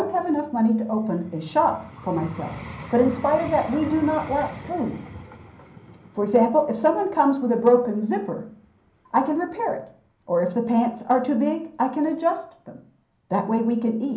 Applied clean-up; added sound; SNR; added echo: none; Vehicle; 18 dB; reverberation time 0.6 s.